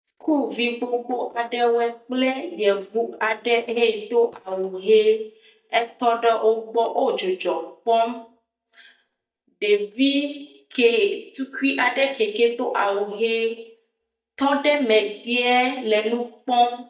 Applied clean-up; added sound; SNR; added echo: neural mask model DeepFilterNet 3.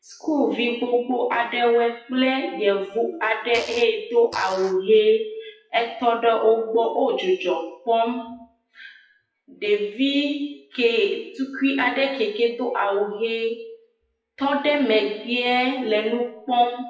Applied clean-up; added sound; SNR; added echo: classical method WPE with log-MMSE.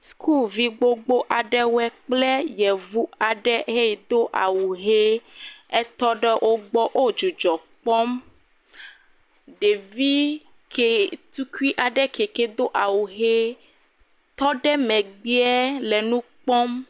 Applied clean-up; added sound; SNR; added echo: none; none; none; none.